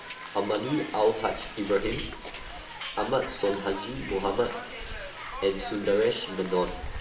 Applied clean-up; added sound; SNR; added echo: none; Hiss; 9 dB; reverberation time 0.7 s.